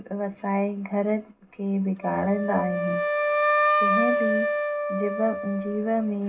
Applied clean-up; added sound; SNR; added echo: none; Wind instrument, woodwind instrument; -1 dB; reverberation time 0.2 s.